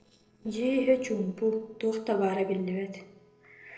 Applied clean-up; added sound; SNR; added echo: neural separator model SepFormer DNS4.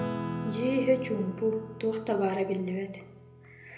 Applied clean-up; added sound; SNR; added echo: none; Acoustic guitar / Strum; 8 dB; reverberation time 0.7 s.